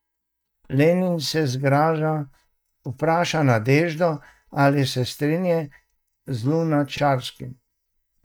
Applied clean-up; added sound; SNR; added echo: neural mask model DeepFilterNet 3.